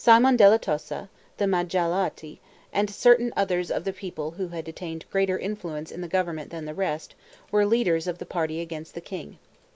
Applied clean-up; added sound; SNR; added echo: none; none; none; none.